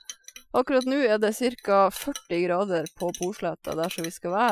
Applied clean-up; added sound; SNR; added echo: classical method Wiener filter.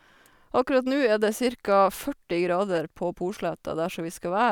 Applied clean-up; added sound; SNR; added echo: none; none; none; none.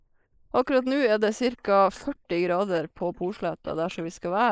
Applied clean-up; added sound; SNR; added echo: neural mask model Resemble Enhance denoiser.